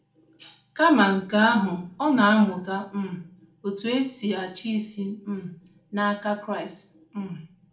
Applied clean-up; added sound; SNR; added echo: none; none; none; reverberation time 0.4 s.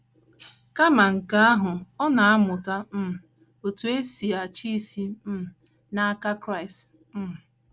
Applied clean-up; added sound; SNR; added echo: none; none; none; none.